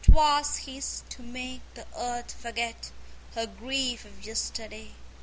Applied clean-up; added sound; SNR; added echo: none; none; none; none.